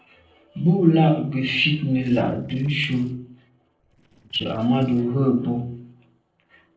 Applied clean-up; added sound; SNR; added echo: neural separator model SepFormer DNS4.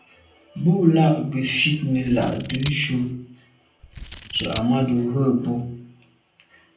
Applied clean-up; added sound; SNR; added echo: none; Scissors; 11 dB; reverberation time 0.6 s.